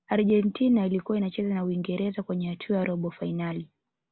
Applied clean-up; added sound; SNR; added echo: none; none; none; none.